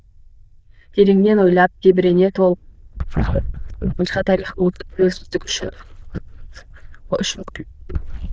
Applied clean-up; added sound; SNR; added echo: neural diffusion model UNIVERSE++.